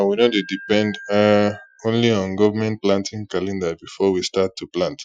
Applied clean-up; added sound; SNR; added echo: classical method Wiener filter.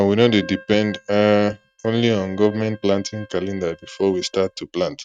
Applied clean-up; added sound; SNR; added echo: neural mask model RNNoise.